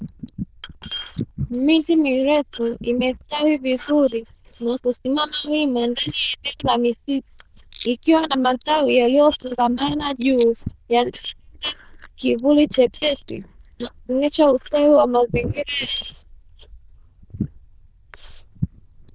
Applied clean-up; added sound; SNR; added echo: neural diffusion model UNIVERSE++.